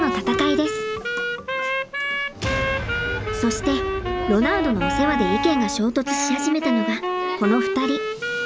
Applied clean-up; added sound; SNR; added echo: none; Wind instrument, woodwind instrument; 2 dB; none.